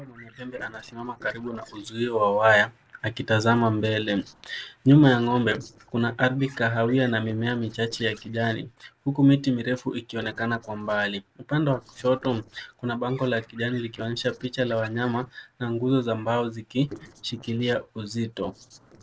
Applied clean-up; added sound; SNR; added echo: neural separator model SepFormer DNS4.